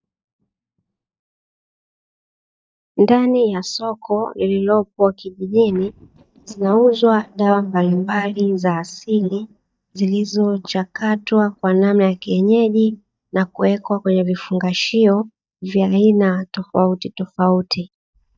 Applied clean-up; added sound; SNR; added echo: neural mask model DeepFilterNet 3.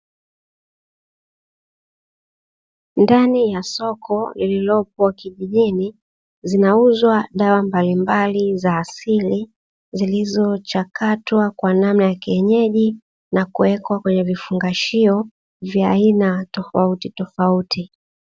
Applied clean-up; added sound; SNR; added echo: none; none; none; none.